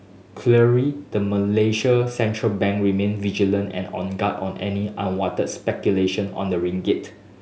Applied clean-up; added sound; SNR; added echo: none; none; none; none.